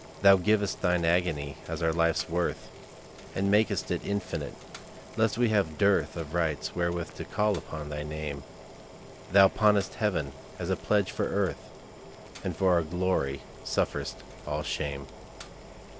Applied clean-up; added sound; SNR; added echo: none; Boiling; 17 dB; none.